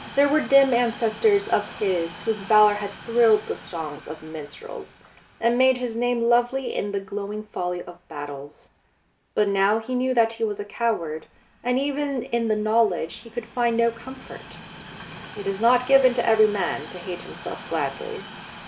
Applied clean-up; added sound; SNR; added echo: none; Train; 19 dB; none.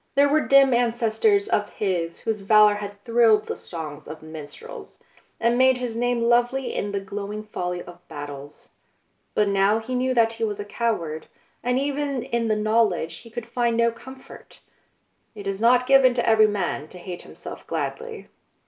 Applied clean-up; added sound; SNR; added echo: none; none; none; none.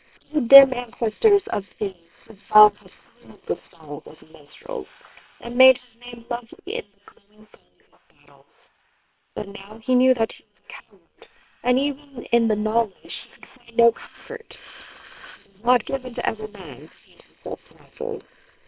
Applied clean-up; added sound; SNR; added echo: neural separator model SepFormer WHAM!.